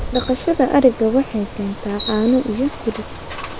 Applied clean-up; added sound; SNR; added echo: none; Bicycle + Knock; 11 dB; none.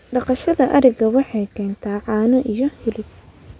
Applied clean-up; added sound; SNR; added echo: none; none; none; none.